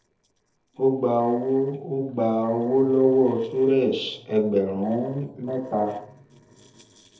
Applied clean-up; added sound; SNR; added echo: neural separator model SepFormer DNS4.